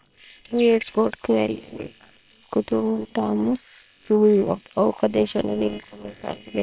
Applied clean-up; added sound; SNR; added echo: neural separator model SepFormer WHAM!.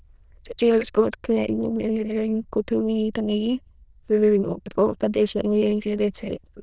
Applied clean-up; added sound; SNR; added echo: neural diffusion model UNIVERSE++.